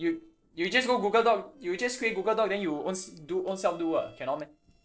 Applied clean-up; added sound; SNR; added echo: neural separator model SepFormer DNS4.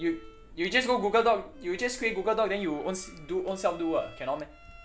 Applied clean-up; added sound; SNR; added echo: none; Tick + Bowed string instrument; 20 dB; none.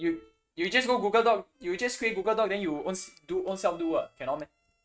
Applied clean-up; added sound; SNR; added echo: neural mask model RNNoise.